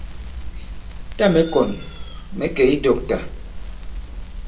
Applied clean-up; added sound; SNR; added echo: none; Crackle; 8 dB; reverberation time 0.2 s.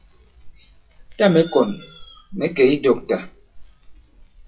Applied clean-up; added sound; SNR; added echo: classical method WPE with log-MMSE.